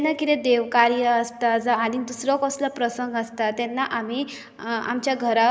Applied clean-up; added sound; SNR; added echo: none; none; none; none.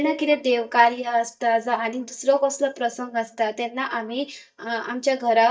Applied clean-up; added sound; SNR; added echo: neural mask model DeepFilterNet 3.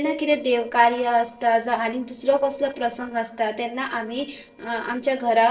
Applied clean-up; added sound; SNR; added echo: neural separator model SepFormer DNS4.